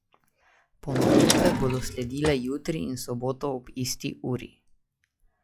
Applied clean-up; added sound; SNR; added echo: classical method log-MMSE.